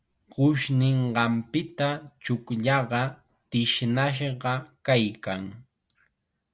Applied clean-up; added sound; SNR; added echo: none; none; none; none.